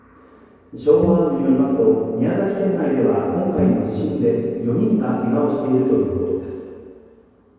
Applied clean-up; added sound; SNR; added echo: none; Bowed string instrument; 9 dB; reverberation time 2.2 s.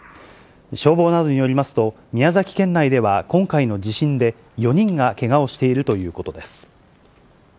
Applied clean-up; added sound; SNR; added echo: none; none; none; none.